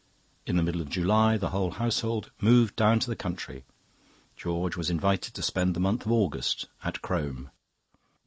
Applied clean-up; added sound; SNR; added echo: none; none; none; none.